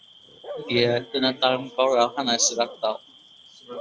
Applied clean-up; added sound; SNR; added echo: none; Bark / Cricket; 17 dB; none.